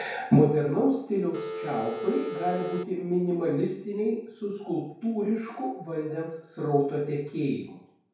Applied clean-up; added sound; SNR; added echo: none; Telephone; 6 dB; reverberation time 0.5 s.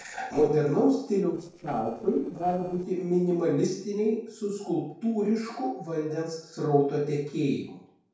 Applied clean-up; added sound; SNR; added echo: neural separator model SepFormer DNS4.